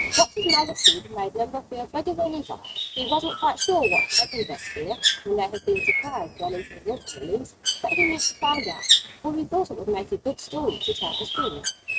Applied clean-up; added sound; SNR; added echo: neural mask model RNNoise.